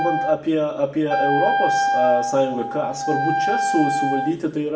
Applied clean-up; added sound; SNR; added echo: none; Wind instrument, woodwind instrument; 0 dB; reverberation time 0.6 s.